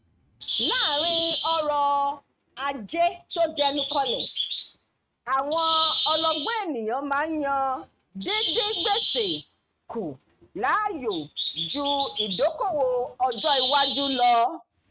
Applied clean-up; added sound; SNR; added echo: neural mask model RNNoise.